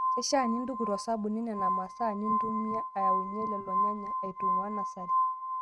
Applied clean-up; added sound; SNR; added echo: neural mask model RNNoise.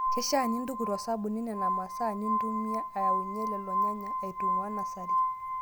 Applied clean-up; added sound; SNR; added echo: none; Glass; -2 dB; none.